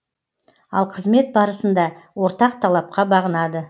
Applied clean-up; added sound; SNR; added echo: none; none; none; none.